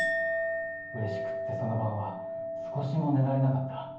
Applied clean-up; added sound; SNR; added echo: none; Chink, clink; 3 dB; reverberation time 0.9 s.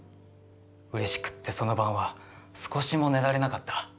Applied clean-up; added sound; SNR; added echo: none; none; none; none.